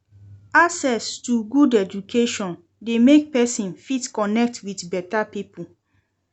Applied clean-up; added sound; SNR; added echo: none; none; none; none.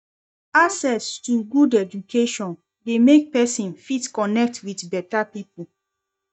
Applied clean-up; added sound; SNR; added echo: neural mask model DeepFilterNet 3.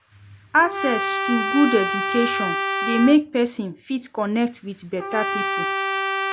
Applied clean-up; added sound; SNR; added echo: none; Trumpet; 3 dB; none.